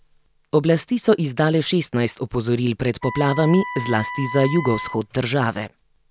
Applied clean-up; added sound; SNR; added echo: none; Wind instrument, woodwind instrument; 10 dB; none.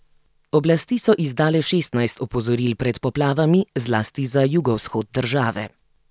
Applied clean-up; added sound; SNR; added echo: none; none; none; none.